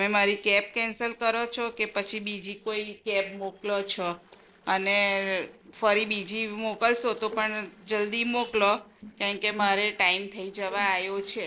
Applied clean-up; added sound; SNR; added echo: neural separator model SepFormer DNS4.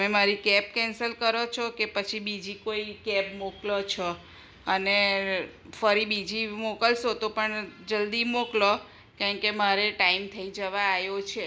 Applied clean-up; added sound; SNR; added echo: none; none; none; none.